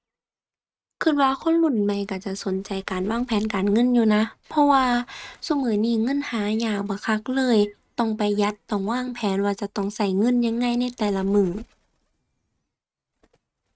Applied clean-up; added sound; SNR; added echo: neural mask model RNNoise.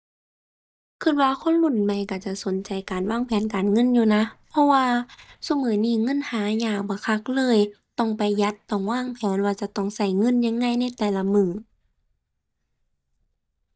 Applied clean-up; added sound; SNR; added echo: neural mask model DeepFilterNet 3.